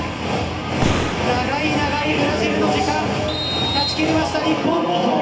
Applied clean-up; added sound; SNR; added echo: none; Boom; 5 dB; reverberation time 0.3 s.